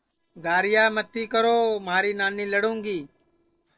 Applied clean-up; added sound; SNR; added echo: neural separator model SepFormer DNS4.